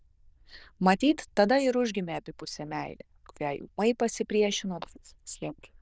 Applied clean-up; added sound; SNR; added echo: neural diffusion model UNIVERSE++.